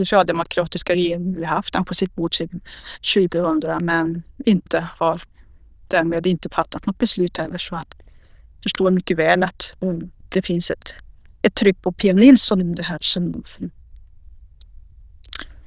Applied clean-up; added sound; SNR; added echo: neural diffusion model UNIVERSE++.